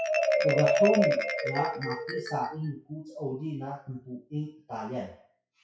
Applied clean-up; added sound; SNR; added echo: classical method WPE with log-MMSE.